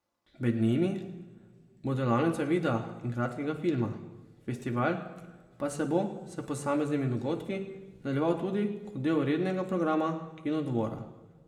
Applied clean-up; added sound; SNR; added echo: none; none; none; reverberation time 1.2 s.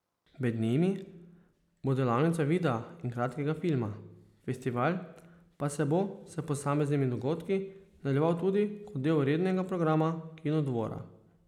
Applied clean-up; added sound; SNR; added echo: none; none; none; none.